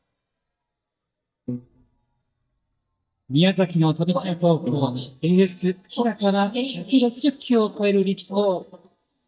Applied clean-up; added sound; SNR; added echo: neural mask model DeepFilterNet 3.